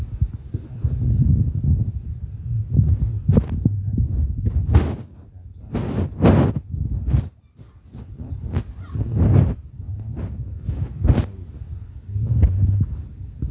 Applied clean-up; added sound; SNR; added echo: none; none; none; none.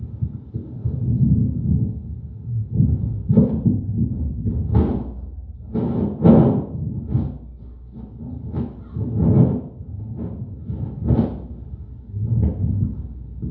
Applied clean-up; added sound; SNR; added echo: none; none; none; reverberation time 0.8 s.